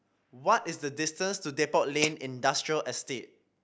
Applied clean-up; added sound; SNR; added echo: neural mask model Resemble Enhance denoiser.